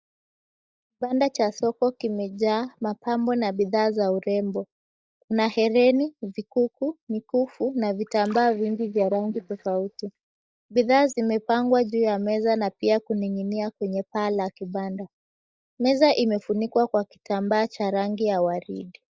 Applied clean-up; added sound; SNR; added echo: neural mask model DeepFilterNet 3.